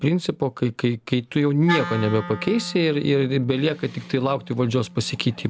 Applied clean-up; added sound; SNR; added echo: none; Wind instrument, woodwind instrument; 14 dB; none.